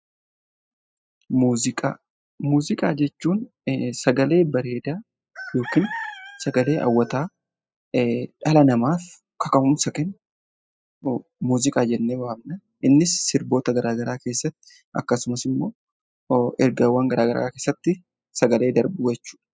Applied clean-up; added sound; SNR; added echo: classical method spectral subtraction.